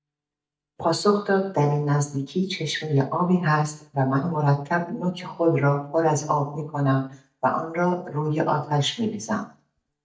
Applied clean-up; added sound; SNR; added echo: neural mask model DeepFilterNet 3.